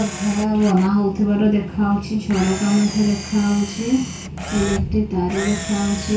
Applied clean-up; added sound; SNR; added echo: none; Camera; 14 dB; reverberation time 0.2 s.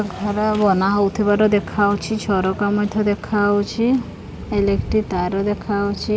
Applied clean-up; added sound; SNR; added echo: none; none; none; none.